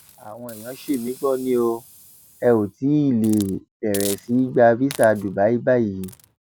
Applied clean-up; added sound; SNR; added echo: none; Hiss; 19 dB; none.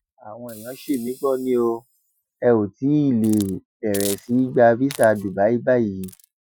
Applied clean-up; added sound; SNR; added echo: classical method Wiener filter.